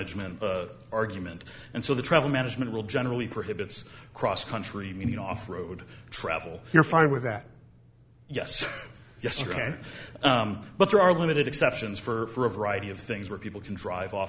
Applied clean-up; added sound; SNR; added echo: none; none; none; none.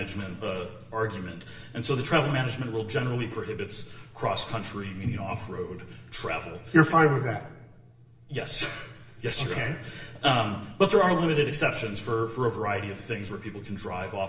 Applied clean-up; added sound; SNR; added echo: none; none; none; reverberation time 1.0 s.